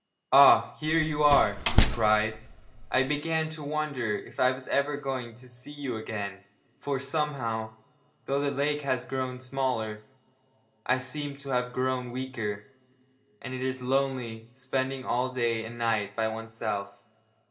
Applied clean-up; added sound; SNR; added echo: none; Slam; 0 dB; reverberation time 1.1 s.